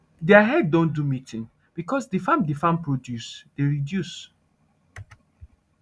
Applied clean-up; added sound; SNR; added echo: none; none; none; none.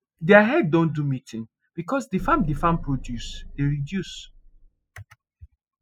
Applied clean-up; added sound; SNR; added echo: classical method spectral subtraction.